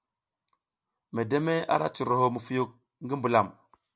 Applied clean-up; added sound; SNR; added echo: none; none; none; none.